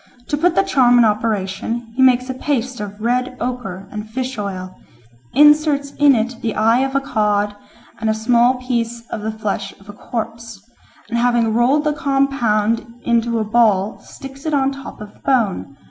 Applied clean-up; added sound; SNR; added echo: none; none; none; none.